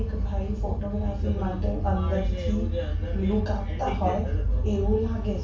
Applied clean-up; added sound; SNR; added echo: none; none; none; reverberation time 0.3 s.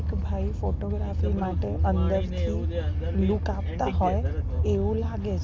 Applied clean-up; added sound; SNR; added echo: none; none; none; none.